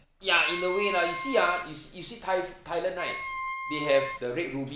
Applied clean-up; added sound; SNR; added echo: none; Wind instrument, woodwind instrument; 8 dB; none.